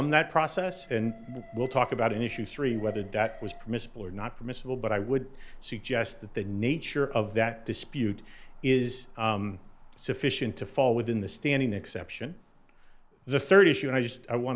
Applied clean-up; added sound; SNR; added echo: none; Alarm; 18 dB; none.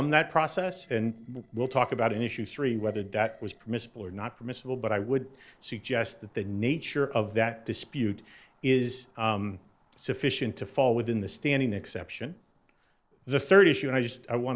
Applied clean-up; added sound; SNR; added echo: neural separator model SepFormer DNS4.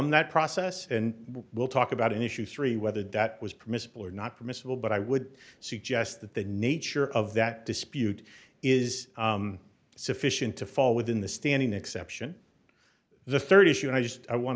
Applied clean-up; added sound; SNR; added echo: none; none; none; none.